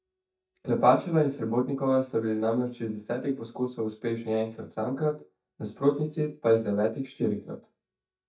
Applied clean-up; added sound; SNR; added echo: neural mask model DeepFilterNet 3.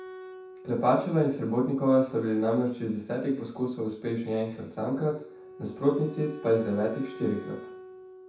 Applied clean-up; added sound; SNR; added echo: none; Wind instrument, woodwind instrument; 18 dB; reverberation time 0.7 s.